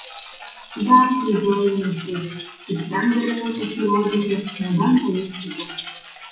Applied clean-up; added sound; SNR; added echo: classical method WPE with log-MMSE.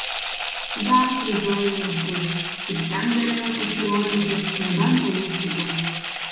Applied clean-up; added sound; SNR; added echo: none; Rattle (instrument); -2 dB; reverberation time 1.1 s.